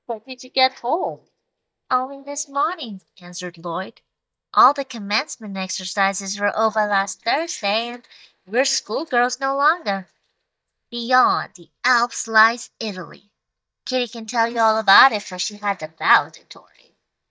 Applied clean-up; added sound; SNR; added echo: neural mask model DeepFilterNet 3.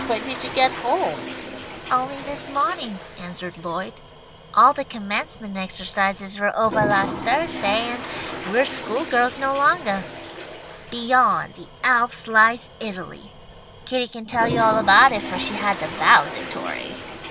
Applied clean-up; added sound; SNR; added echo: none; Toilet flush; 11 dB; none.